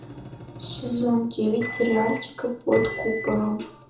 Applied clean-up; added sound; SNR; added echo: none; Microwave oven; 10 dB; reverberation time 0.6 s.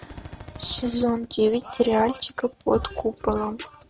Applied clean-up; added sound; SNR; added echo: none; none; none; none.